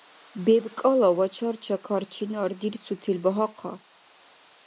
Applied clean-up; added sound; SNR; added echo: neural mask model Resemble Enhance denoiser.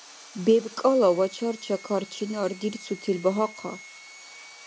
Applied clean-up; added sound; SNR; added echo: none; Sawing; 19 dB; none.